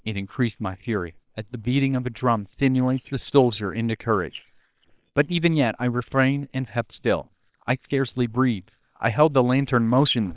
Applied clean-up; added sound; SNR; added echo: neural separator model SepFormer WHAM!.